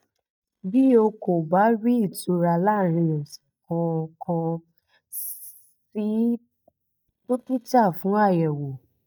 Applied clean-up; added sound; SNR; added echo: neural mask model DeepFilterNet 3.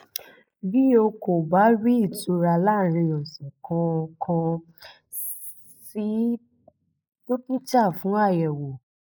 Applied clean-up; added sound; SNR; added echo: neural mask model Resemble Enhance denoiser.